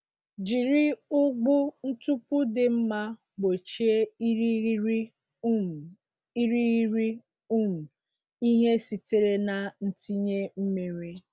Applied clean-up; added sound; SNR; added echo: none; none; none; none.